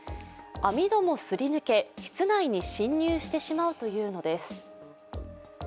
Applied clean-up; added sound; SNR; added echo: none; none; none; none.